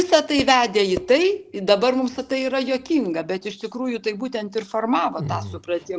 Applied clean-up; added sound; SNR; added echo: none; Percussion; 13 dB; none.